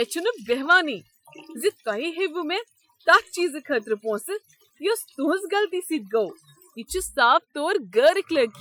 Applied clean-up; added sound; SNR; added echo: classical method Wiener filter.